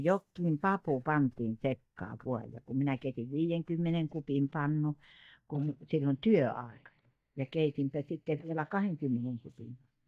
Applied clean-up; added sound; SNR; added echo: neural mask model DeepFilterNet 3.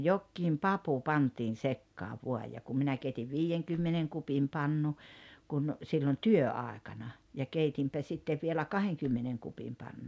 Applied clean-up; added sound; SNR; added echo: none; none; none; none.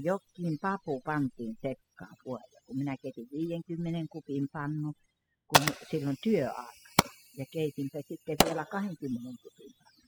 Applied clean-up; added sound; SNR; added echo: classical method spectral subtraction.